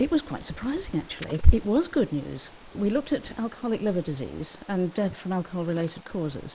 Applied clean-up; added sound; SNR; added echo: neural mask model Resemble Enhance denoiser.